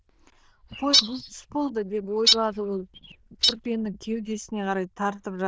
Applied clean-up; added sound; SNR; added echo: neural diffusion model UNIVERSE++.